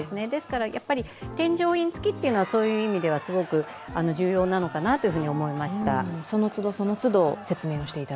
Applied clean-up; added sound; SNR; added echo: none; Crowd; 17 dB; none.